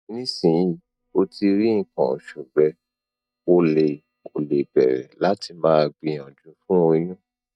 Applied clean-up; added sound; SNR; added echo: neural mask model DeepFilterNet 3.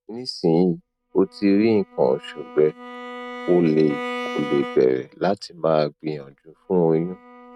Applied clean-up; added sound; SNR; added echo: neural mask model RNNoise.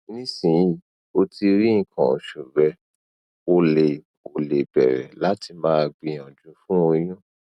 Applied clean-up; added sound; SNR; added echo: none; none; none; none.